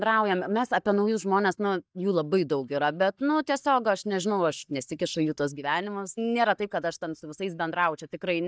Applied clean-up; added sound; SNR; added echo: neural mask model DeepFilterNet 3.